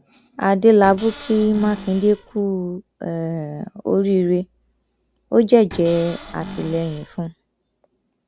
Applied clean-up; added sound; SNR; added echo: none; Cupboard open or close / Door; 16 dB; none.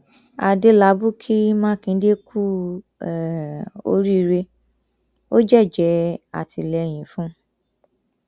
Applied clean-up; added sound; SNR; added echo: none; none; none; none.